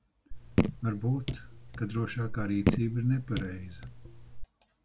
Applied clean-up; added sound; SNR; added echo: none; Raindrop / Drip; 0 dB; none.